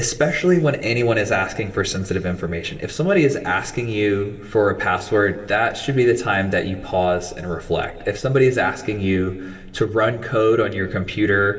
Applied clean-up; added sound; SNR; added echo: none; none; none; reverberation time 1.8 s.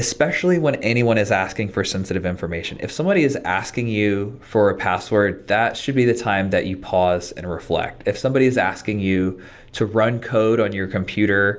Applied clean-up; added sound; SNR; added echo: none; none; none; none.